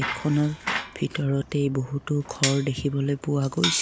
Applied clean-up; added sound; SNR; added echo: none; Bicycle; 8 dB; none.